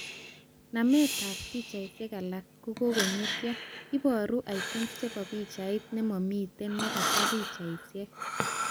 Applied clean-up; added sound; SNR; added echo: none; Breathing; 4 dB; none.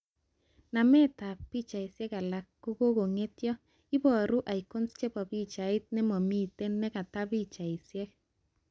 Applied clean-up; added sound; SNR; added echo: none; none; none; none.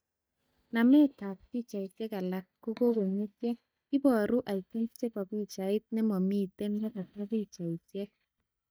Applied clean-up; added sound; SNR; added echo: neural mask model DeepFilterNet 3.